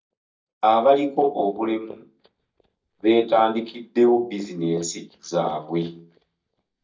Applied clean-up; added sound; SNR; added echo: neural mask model DeepFilterNet 3.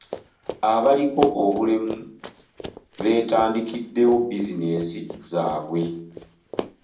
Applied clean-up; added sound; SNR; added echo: none; Run; 12 dB; reverberation time 0.6 s.